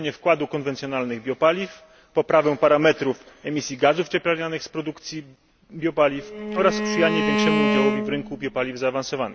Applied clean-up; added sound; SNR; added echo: none; Bowed string instrument; 1 dB; none.